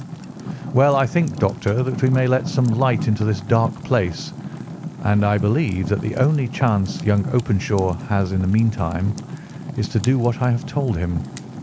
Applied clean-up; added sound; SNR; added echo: none; Fire; 10 dB; none.